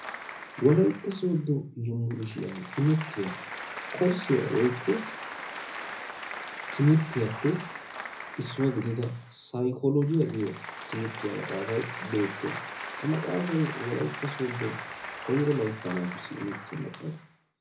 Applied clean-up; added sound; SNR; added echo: none; Applause; 10 dB; reverberation time 0.4 s.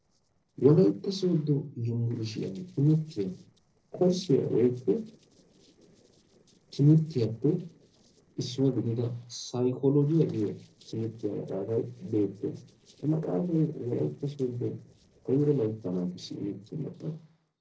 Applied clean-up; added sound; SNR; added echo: neural separator model SepFormer DNS4.